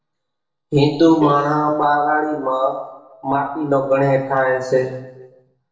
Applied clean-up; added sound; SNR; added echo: neural separator model SepFormer DNS4.